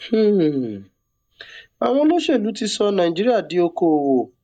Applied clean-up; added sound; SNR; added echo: neural mask model DeepFilterNet 3.